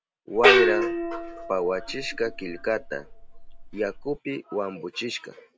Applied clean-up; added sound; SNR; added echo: none; Gong; -3 dB; none.